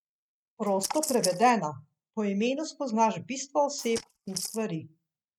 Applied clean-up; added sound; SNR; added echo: neural mask model RNNoise.